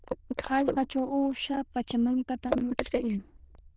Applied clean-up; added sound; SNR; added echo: neural diffusion model UNIVERSE++.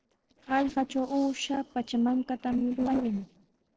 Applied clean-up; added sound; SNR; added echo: neural separator model SepFormer DNS4.